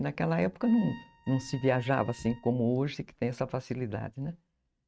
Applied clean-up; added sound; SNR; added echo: neural mask model RNNoise.